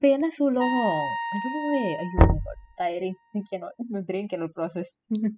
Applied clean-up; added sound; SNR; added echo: classical method spectral subtraction.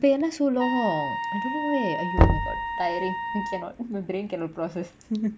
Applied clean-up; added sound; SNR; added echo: none; Knock + Trumpet; -1 dB; none.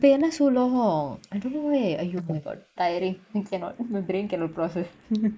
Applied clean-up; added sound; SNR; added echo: neural mask model Resemble Enhance denoiser.